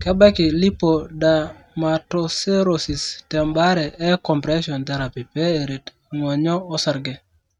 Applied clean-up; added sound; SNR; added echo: neural mask model RNNoise.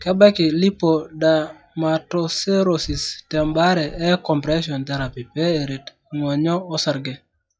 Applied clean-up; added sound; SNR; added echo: classical method log-MMSE.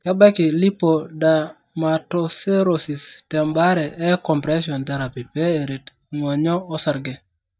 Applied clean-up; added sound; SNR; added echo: neural mask model DeepFilterNet 3.